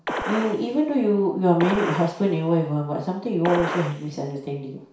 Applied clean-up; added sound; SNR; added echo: none; Gunshot, gunfire; 9 dB; reverberation time 0.6 s.